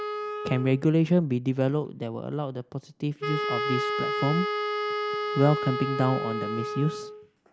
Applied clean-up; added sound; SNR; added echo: none; Wind instrument, woodwind instrument; 4 dB; none.